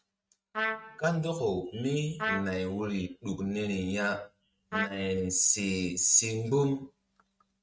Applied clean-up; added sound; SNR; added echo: neural mask model RNNoise.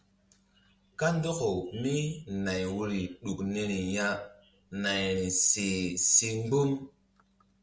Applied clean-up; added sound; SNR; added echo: none; none; none; none.